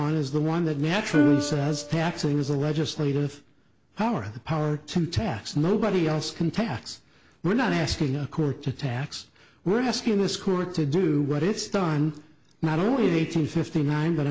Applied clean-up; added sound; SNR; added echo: none; Plucked string instrument; 2 dB; none.